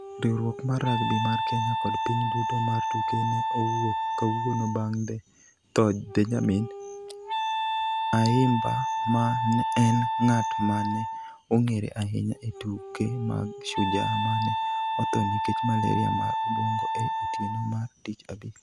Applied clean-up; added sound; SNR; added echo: none; Wind instrument, woodwind instrument; 2 dB; none.